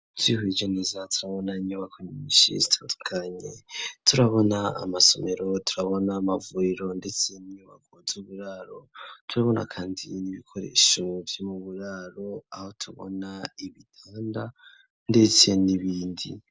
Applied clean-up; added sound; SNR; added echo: none; none; none; none.